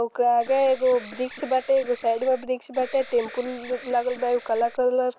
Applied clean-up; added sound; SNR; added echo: none; Alarm; 18 dB; none.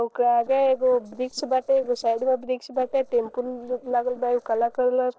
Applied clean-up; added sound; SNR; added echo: neural separator model SepFormer DNS4.